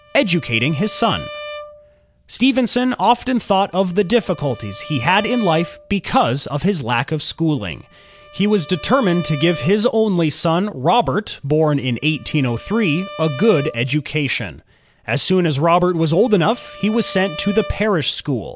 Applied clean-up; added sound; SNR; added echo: none; Bowed string instrument; 18 dB; none.